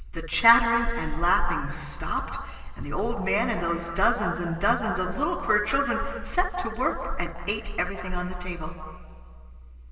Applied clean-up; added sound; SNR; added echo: none; none; none; reverberation time 2.5 s.